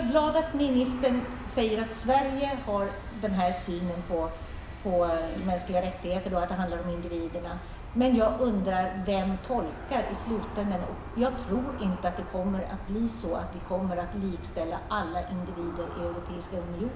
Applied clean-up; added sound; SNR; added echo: none; Aircraft; 10 dB; reverberation time 0.8 s.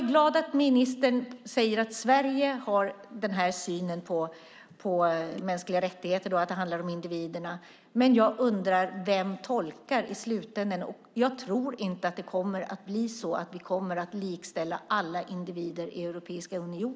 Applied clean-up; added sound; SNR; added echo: none; none; none; none.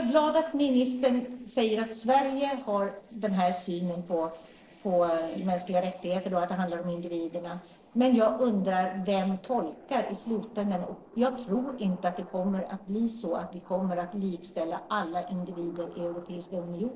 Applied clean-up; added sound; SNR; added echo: neural separator model SepFormer DNS4.